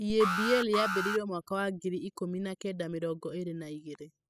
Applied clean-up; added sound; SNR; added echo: classical method spectral subtraction.